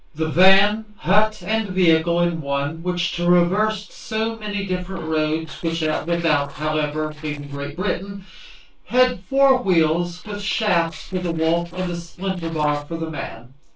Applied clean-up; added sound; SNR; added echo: neural separator model SepFormer DNS4.